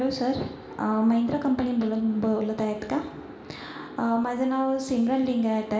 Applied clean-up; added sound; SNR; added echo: none; none; none; reverberation time 1.0 s.